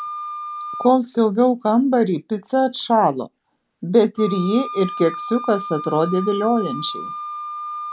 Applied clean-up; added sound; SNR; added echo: none; Wind instrument, woodwind instrument; 12 dB; none.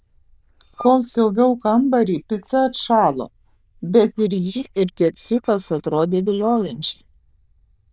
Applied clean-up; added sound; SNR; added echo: neural diffusion model UNIVERSE++.